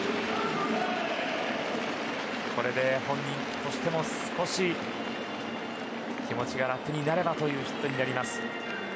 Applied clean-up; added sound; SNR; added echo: none; none; none; none.